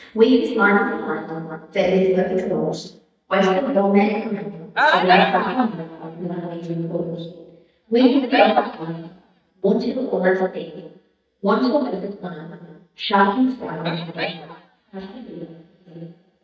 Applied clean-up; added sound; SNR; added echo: neural mask model DeepFilterNet 3.